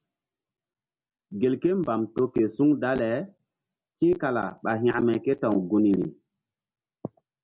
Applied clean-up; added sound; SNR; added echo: none; none; none; none.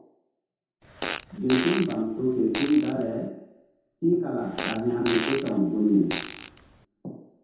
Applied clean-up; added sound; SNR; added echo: none; Fart; 9 dB; reverberation time 0.8 s.